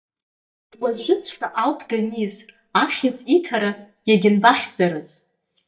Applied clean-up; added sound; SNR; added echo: neural mask model DeepFilterNet 3.